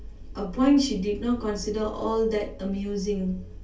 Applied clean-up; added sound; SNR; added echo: none; none; none; reverberation time 0.2 s.